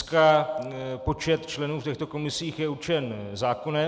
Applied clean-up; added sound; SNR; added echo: none; none; none; none.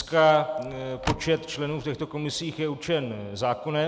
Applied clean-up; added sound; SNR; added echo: none; Car; 10 dB; none.